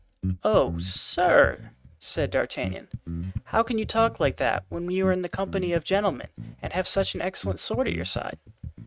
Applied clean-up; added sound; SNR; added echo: neural mask model RNNoise.